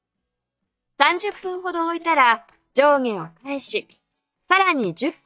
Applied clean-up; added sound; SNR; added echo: neural mask model DeepFilterNet 3.